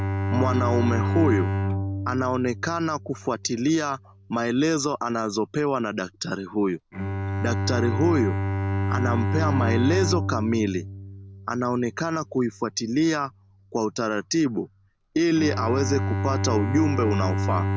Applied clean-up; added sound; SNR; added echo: none; Bowed string instrument; 2 dB; none.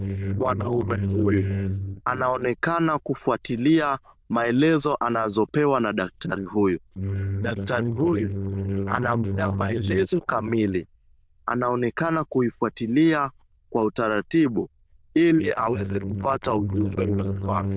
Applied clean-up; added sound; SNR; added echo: neural diffusion model UNIVERSE++.